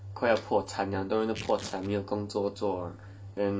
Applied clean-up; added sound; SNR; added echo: none; Tearing; 18 dB; reverberation time 0.2 s.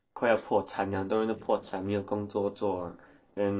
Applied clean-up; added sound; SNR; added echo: neural separator model SepFormer DNS4.